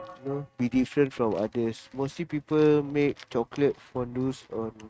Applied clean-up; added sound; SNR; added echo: neural mask model RNNoise.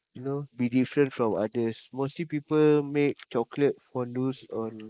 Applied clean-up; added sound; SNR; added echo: neural mask model Resemble Enhance denoiser.